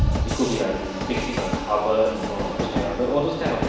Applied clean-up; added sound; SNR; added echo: none; Train; 1 dB; reverberation time 1.1 s.